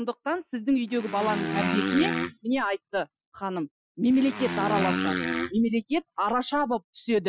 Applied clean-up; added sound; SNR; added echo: classical method Wiener filter.